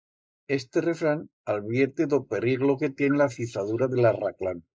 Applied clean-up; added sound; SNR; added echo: neural mask model Resemble Enhance denoiser.